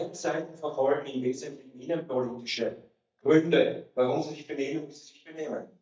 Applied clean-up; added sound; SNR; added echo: neural mask model DeepFilterNet 3.